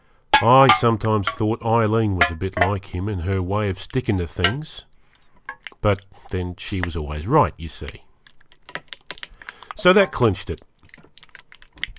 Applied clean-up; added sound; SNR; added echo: none; Crushing + Tambourine; 7 dB; none.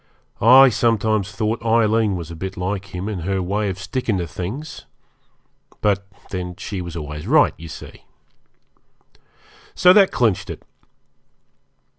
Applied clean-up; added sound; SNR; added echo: none; none; none; none.